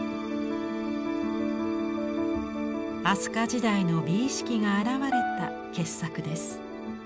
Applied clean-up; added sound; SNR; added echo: none; Piano; 6 dB; none.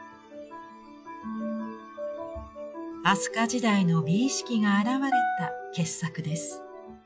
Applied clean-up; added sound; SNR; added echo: classical method log-MMSE.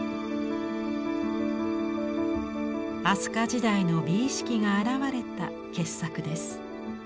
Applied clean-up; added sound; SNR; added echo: none; none; none; none.